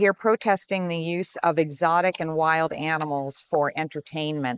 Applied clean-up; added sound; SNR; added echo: neural mask model Resemble Enhance denoiser.